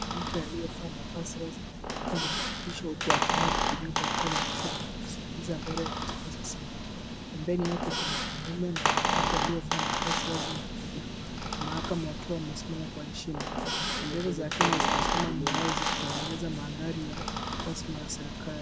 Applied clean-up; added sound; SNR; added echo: none; Squeak; -5 dB; none.